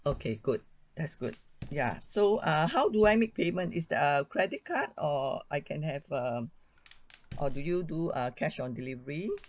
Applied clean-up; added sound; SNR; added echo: none; Fire + Tap / Bass drum; 15 dB; none.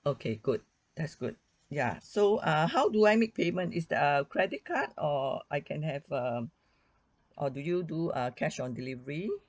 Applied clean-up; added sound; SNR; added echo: none; none; none; none.